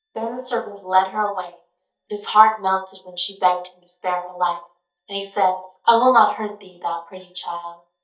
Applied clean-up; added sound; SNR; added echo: neural mask model DeepFilterNet 3.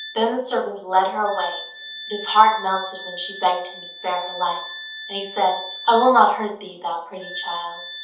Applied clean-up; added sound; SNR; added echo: none; Wind instrument, woodwind instrument; 13 dB; reverberation time 0.6 s.